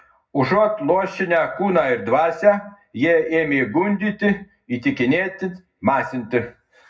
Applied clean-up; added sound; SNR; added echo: none; none; none; reverberation time 0.4 s.